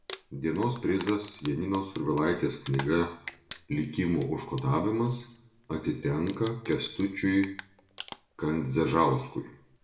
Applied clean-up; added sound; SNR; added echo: none; Crumpling, crinkling; 17 dB; reverberation time 0.5 s.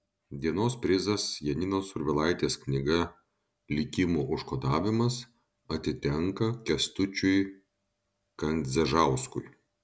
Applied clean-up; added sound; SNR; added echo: none; none; none; none.